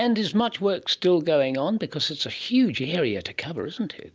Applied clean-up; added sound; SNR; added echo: none; none; none; none.